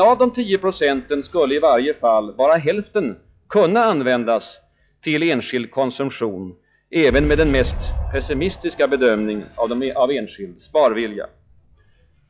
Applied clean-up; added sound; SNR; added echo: classical method log-MMSE.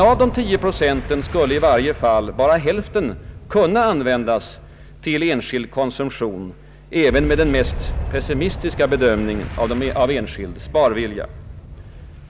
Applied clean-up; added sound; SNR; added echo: none; Boom; 11 dB; none.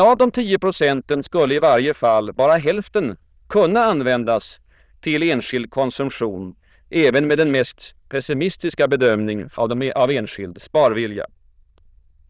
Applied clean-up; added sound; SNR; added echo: neural diffusion model UNIVERSE++.